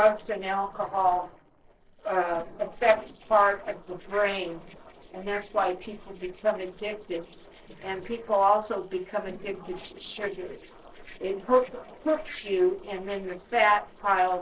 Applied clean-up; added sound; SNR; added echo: neural separator model SepFormer DNS4.